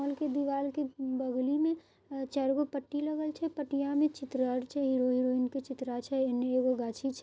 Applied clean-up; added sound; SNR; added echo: none; none; none; none.